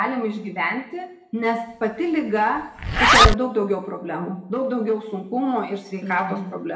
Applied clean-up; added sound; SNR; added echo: none; Zipper (clothing); -4 dB; reverberation time 0.8 s.